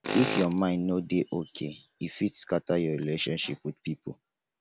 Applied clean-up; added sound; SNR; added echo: none; Tools; 8 dB; none.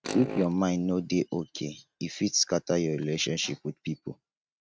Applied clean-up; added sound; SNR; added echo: neural mask model RNNoise.